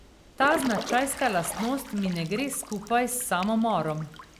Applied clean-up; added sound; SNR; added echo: none; Drip / Trickle, dribble / Water / Splash, splatter; 11 dB; none.